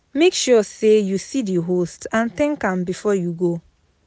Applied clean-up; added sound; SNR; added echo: none; none; none; none.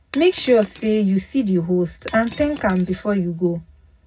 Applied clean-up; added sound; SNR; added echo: none; Shatter; 18 dB; reverberation time 0.4 s.